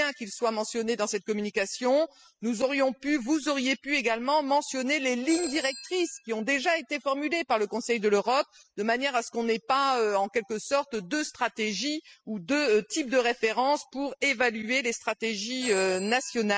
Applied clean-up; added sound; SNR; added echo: classical method spectral subtraction.